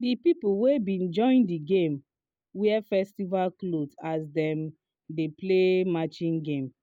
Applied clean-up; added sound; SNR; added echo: none; none; none; none.